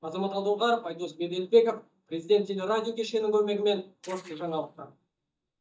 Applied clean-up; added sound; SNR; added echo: neural mask model DeepFilterNet 3.